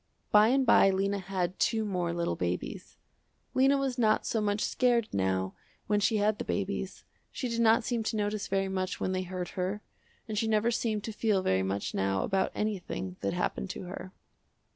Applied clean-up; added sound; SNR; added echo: none; none; none; none.